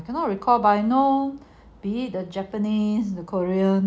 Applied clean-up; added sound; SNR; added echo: none; none; none; none.